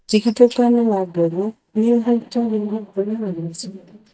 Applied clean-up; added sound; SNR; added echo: neural mask model DeepFilterNet 3.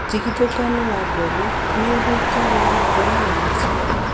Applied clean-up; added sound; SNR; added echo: none; Motor vehicle (road); -5 dB; reverberation time 1.1 s.